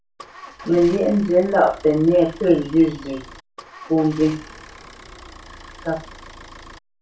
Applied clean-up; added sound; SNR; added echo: none; Idling / Engine starting / Motor vehicle (road); 19 dB; reverberation time 0.3 s.